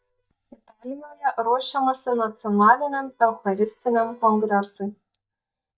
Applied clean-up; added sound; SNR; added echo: neural mask model DeepFilterNet 3.